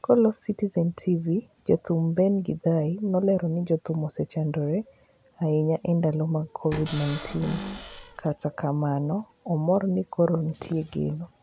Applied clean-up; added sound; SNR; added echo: none; Cupboard open or close / Door; 11 dB; none.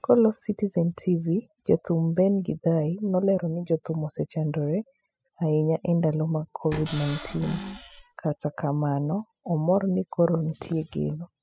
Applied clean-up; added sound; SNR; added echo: classical method spectral subtraction.